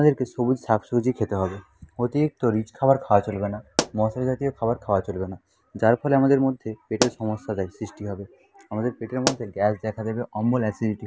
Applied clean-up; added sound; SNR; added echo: none; Explosion; 10 dB; none.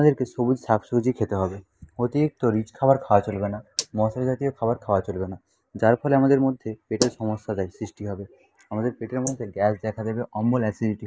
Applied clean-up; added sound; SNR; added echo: neural mask model Resemble Enhance denoiser.